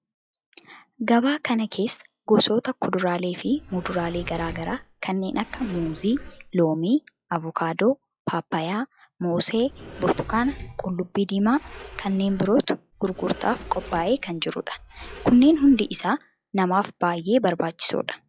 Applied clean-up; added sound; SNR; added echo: classical method log-MMSE.